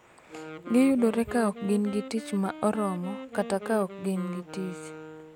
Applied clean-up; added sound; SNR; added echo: none; Wind instrument, woodwind instrument; 13 dB; none.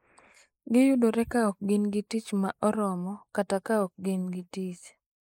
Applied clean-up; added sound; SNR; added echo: neural mask model Resemble Enhance denoiser.